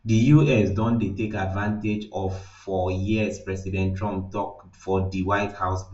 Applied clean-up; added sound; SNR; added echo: none; none; none; reverberation time 0.2 s.